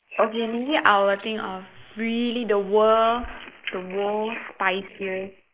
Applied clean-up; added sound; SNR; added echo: neural mask model Resemble Enhance denoiser.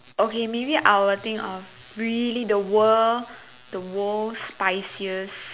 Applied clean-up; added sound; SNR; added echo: none; none; none; none.